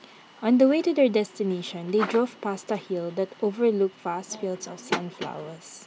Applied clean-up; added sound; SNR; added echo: none; none; none; none.